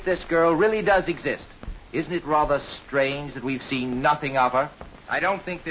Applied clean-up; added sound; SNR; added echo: none; Walk, footsteps; 20 dB; none.